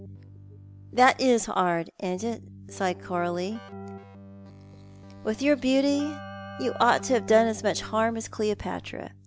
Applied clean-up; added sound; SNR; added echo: none; Keyboard (musical); 16 dB; none.